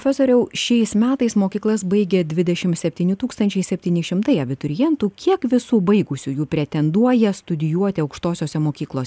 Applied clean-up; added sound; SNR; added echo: none; none; none; none.